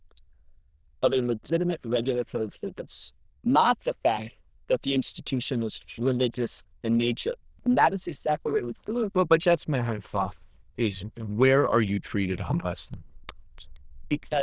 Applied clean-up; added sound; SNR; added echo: neural diffusion model UNIVERSE++.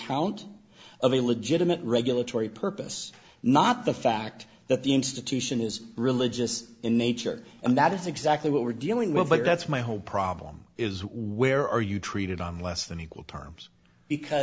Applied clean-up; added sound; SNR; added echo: none; none; none; none.